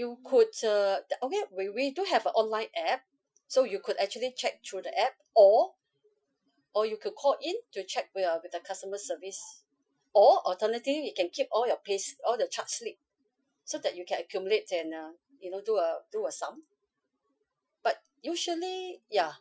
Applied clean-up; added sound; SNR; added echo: classical method Wiener filter.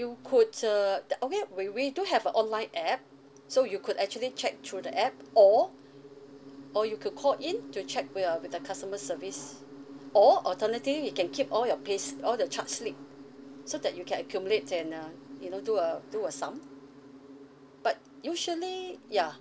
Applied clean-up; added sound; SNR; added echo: none; Insect; 18 dB; none.